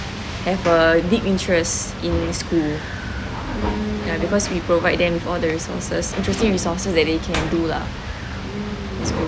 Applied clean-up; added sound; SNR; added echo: none; Slam; 14 dB; none.